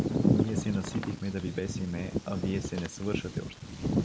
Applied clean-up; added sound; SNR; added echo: none; Bird vocalization, bird call, bird song; -3 dB; none.